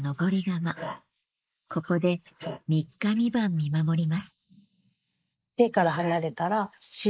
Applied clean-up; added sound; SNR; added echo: neural mask model Resemble Enhance denoiser.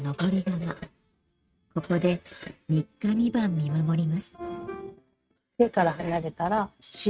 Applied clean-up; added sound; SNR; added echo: neural mask model RNNoise.